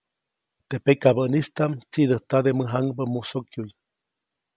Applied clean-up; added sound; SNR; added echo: none; none; none; none.